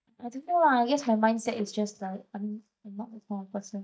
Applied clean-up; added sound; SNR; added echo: neural mask model DeepFilterNet 3.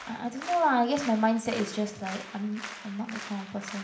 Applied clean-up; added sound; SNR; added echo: none; Applause; 13 dB; reverberation time 0.8 s.